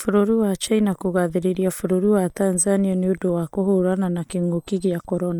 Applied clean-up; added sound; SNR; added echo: neural mask model DeepFilterNet 3.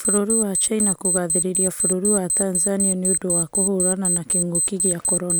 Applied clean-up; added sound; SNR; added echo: none; Alarm; -1 dB; none.